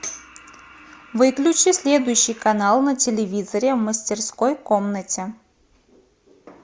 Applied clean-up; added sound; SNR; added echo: none; Tambourine; 18 dB; none.